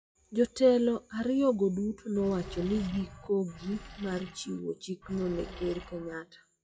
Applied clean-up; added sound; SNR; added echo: classical method WPE with log-MMSE.